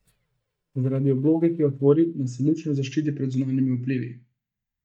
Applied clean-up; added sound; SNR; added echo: neural mask model DeepFilterNet 3.